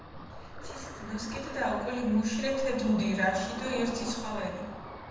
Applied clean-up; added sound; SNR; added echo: none; Ocean; 10 dB; reverberation time 1.0 s.